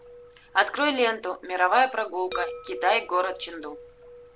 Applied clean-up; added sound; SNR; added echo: none; Chime; 15 dB; none.